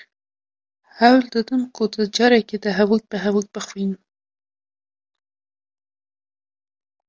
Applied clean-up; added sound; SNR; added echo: none; none; none; none.